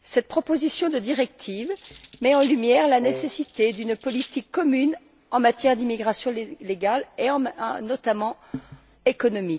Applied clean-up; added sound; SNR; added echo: none; Cutlery, silverware + Wind instrument, woodwind instrument; 11 dB; none.